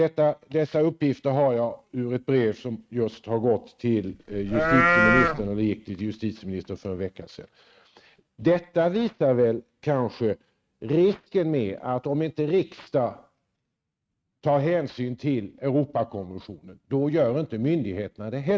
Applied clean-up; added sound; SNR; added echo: neural mask model RNNoise.